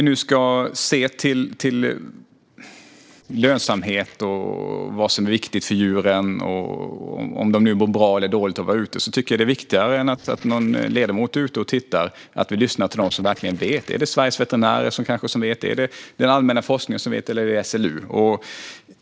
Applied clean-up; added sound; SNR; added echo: neural separator model SepFormer DNS4.